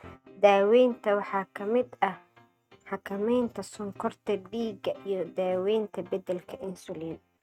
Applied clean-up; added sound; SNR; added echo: neural mask model RNNoise.